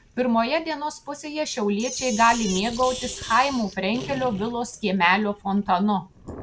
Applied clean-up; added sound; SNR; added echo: none; Sink (filling or washing); 14 dB; none.